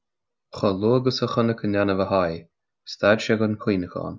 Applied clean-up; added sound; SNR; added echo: none; none; none; none.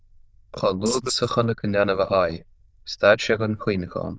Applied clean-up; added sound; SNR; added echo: neural diffusion model UNIVERSE++.